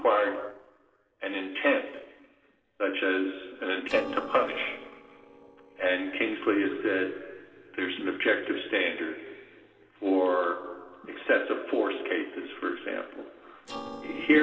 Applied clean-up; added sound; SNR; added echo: neural separator model SepFormer DNS4.